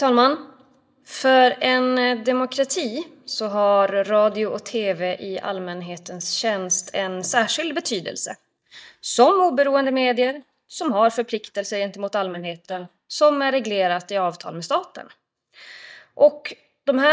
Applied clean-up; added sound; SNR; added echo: neural mask model DeepFilterNet 3.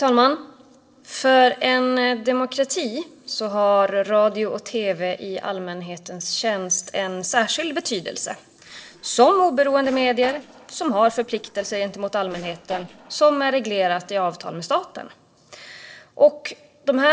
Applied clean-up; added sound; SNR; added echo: neural separator model SepFormer DNS4.